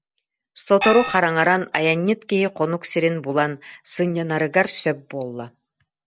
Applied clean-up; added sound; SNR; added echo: none; Gong; 3 dB; none.